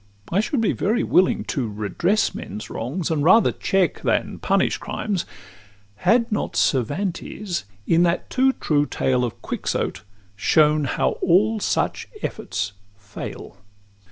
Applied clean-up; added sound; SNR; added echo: none; none; none; none.